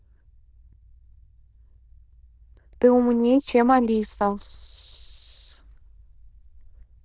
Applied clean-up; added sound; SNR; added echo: neural diffusion model UNIVERSE++.